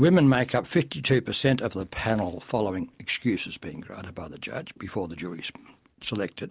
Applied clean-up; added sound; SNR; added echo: none; none; none; none.